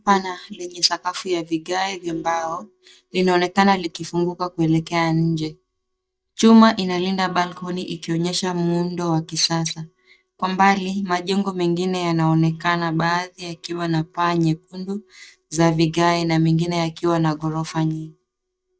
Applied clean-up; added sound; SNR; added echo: neural mask model DeepFilterNet 3.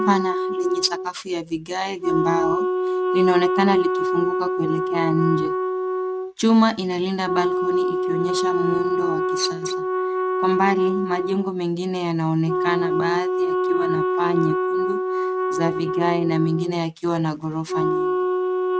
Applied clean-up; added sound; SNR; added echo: neural mask model RNNoise.